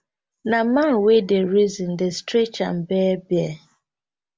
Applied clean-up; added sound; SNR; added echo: none; none; none; none.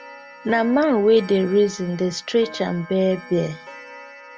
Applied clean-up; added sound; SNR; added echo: none; Clock; 18 dB; none.